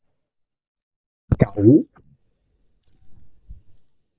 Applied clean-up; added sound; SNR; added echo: neural mask model DeepFilterNet 3.